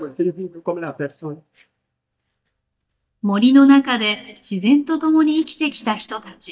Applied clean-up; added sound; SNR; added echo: neural mask model DeepFilterNet 3.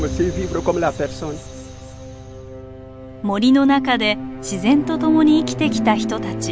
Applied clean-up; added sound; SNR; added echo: none; none; none; none.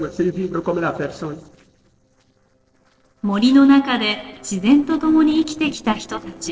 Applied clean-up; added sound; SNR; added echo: neural separator model SepFormer DNS4.